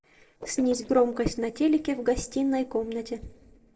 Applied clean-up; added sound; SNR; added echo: neural separator model SepFormer DNS4.